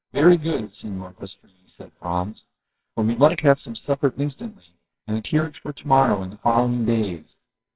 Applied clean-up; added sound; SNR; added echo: neural separator model SepFormer WHAMR!.